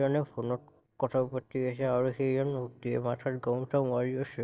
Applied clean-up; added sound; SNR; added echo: neural separator model SepFormer DNS4.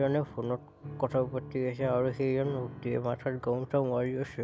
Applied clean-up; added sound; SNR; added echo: none; Piano; 14 dB; none.